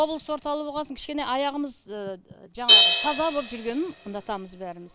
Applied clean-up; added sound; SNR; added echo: none; Crash cymbal; -3 dB; none.